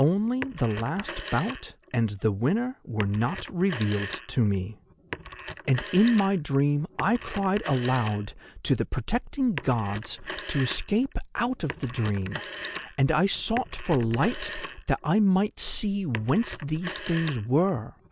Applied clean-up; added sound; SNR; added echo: none; Meow + Telephone; 13 dB; none.